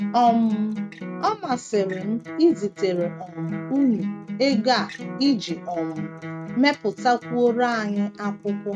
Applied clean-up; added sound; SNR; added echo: neural mask model RNNoise.